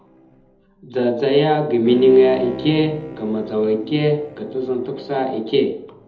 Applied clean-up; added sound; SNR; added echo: none; Bowed string instrument; 16 dB; reverberation time 0.9 s.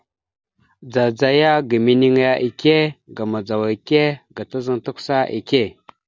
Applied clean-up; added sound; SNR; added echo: none; none; none; none.